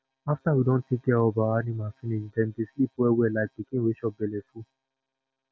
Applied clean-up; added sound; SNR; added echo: none; none; none; none.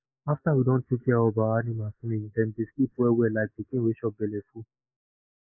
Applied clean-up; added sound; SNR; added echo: neural mask model Resemble Enhance denoiser.